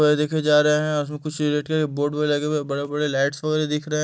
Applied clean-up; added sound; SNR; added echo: none; none; none; none.